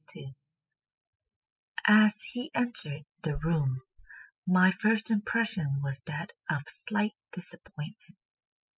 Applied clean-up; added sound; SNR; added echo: classical method spectral subtraction.